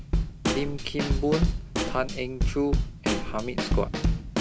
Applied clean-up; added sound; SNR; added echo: none; Snare drum / Drum kit; -4 dB; none.